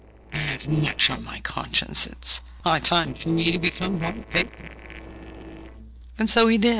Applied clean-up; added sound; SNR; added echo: neural separator model SepFormer DNS4.